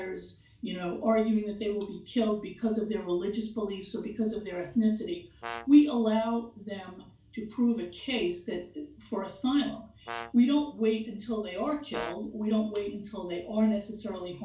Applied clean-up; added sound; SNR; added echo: none; Brass instrument; 13 dB; reverberation time 0.4 s.